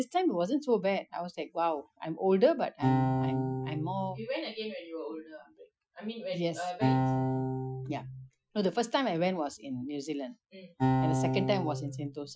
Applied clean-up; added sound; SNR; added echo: classical method Wiener filter.